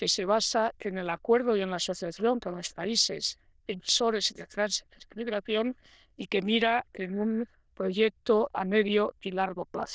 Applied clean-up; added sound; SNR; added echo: neural diffusion model UNIVERSE++.